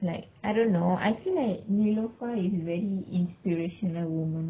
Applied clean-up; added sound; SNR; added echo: none; none; none; none.